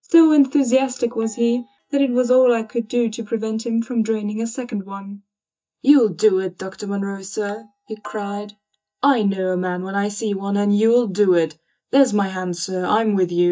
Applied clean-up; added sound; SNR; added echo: neural mask model DeepFilterNet 3.